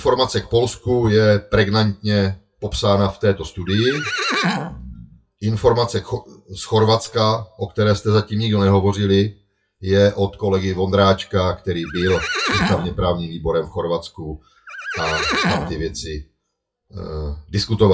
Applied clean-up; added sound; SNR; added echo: classical method WPE with log-MMSE.